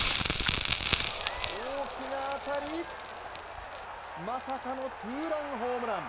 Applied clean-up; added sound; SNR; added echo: none; Crackle; -4 dB; none.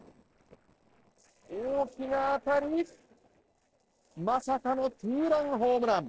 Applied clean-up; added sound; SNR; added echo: neural separator model SepFormer DNS4.